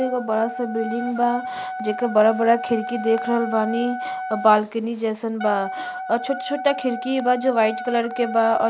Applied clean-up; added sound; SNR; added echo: none; Wind instrument, woodwind instrument; 9 dB; none.